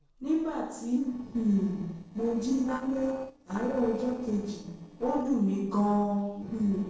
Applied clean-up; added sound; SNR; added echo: neural separator model SepFormer DNS4.